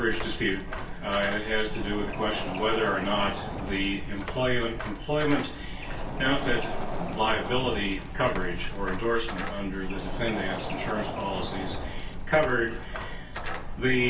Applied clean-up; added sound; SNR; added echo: none; Door; 7 dB; reverberation time 0.2 s.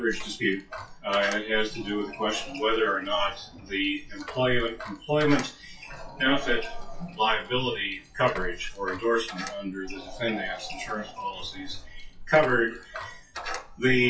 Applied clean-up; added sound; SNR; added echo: classical method WPE with log-MMSE.